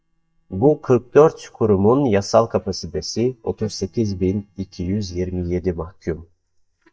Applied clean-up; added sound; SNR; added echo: neural mask model DeepFilterNet 3.